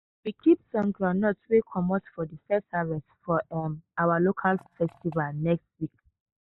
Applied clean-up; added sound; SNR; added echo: neural mask model DeepFilterNet 3.